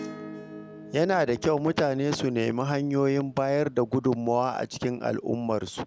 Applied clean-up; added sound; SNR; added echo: none; Acoustic guitar / Strum; 19 dB; none.